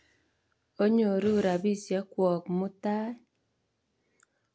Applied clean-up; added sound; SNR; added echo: none; none; none; none.